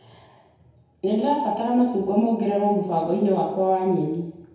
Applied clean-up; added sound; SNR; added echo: none; none; none; reverberation time 1.0 s.